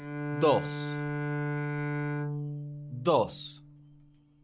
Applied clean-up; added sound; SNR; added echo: none; Bowed string instrument; 2 dB; none.